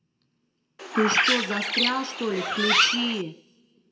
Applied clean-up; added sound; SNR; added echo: none; Bird; -5 dB; reverberation time 1.9 s.